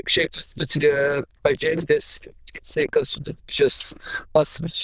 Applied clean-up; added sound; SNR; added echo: neural diffusion model UNIVERSE++.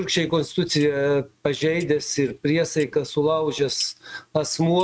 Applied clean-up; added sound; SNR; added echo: neural mask model RNNoise.